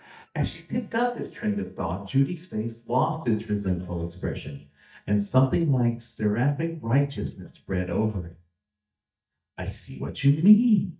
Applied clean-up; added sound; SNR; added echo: neural mask model DeepFilterNet 3.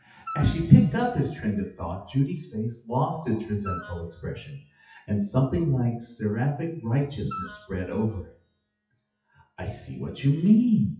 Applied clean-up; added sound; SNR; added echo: classical method WPE with log-MMSE.